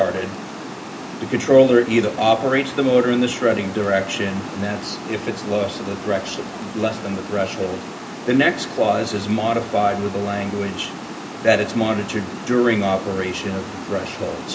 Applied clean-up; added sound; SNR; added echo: none; Water; 11 dB; reverberation time 0.4 s.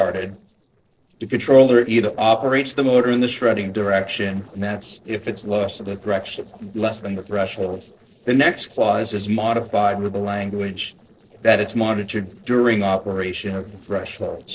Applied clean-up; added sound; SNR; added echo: neural separator model SepFormer DNS4.